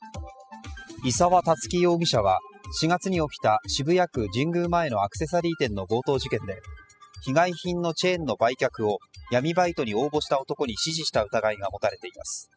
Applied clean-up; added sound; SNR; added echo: classical method spectral subtraction.